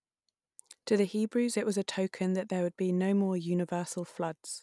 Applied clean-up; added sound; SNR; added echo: none; none; none; none.